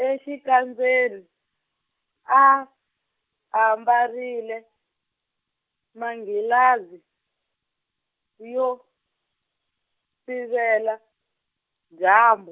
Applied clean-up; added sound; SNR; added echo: none; none; none; none.